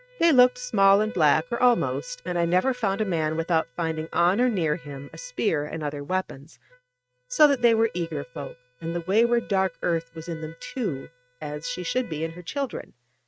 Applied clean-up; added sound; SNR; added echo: neural mask model RNNoise.